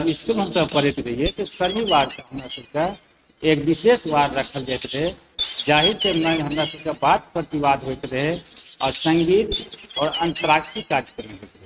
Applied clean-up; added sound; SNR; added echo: neural mask model RNNoise.